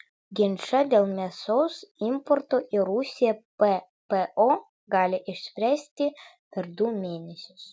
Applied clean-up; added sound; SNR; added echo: none; none; none; none.